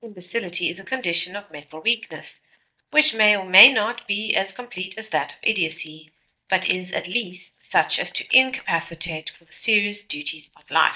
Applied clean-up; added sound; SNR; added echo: neural mask model DeepFilterNet 3.